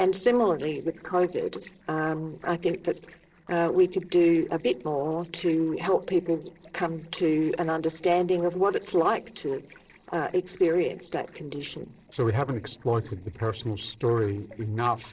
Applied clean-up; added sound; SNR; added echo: neural separator model SepFormer DNS4.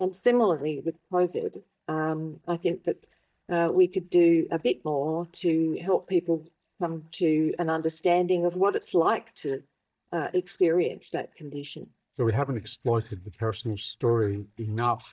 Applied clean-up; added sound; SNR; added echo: neural mask model DeepFilterNet 3.